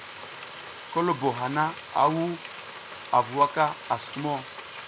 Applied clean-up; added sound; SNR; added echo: none; Frying (food); 12 dB; none.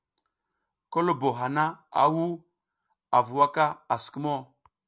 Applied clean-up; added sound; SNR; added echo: none; none; none; none.